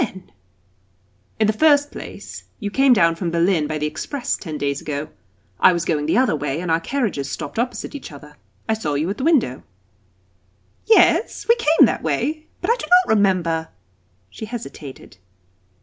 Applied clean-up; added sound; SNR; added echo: none; none; none; none.